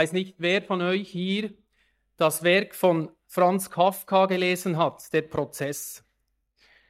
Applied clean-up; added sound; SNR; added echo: neural mask model DeepFilterNet 3.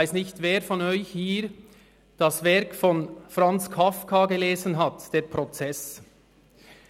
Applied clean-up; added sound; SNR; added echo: none; none; none; none.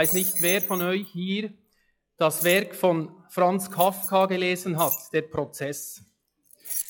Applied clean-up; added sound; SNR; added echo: classical method log-MMSE.